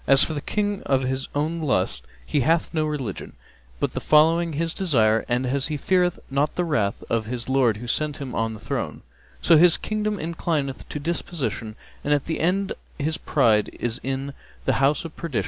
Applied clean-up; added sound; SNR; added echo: none; none; none; none.